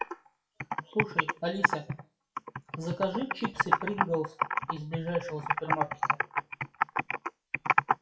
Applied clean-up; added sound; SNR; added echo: classical method WPE with log-MMSE.